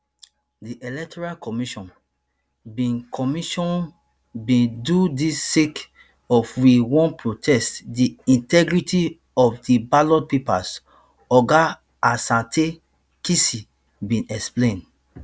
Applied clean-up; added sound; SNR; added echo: none; none; none; none.